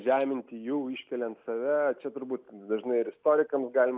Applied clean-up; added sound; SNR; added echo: none; none; none; none.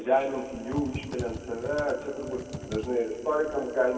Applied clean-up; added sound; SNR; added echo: none; Typing; 12 dB; reverberation time 2.1 s.